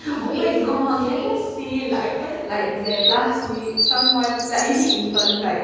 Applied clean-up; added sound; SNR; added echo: none; Chirp, tweet; 1 dB; reverberation time 1.2 s.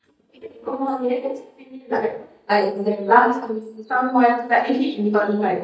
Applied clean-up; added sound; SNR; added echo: neural mask model DeepFilterNet 3.